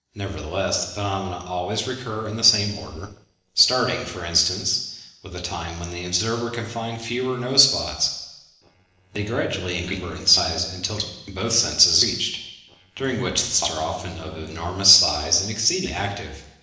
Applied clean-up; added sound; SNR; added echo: neural separator model SepFormer DNS4.